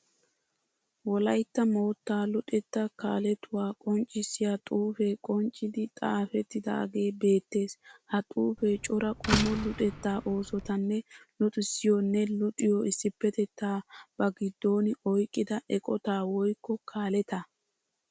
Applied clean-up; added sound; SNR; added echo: none; Slam; 5 dB; none.